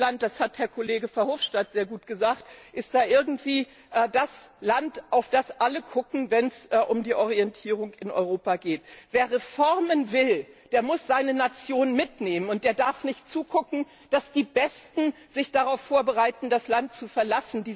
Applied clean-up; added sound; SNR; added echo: none; none; none; none.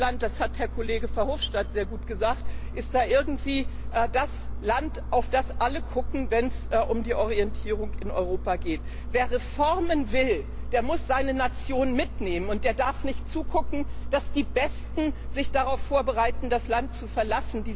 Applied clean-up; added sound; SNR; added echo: none; Engine; 2 dB; none.